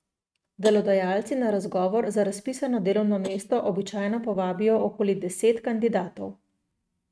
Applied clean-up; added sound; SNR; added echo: neural mask model RNNoise.